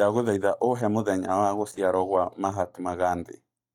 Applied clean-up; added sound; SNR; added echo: neural mask model DeepFilterNet 3.